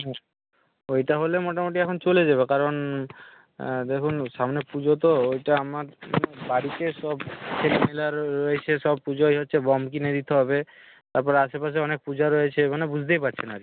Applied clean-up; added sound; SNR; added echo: none; none; none; none.